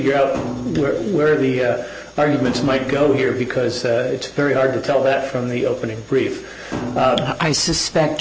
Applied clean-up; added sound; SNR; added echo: none; Thump, thud; 11 dB; none.